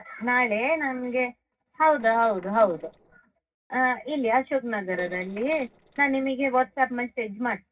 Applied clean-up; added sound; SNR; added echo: neural separator model SepFormer DNS4.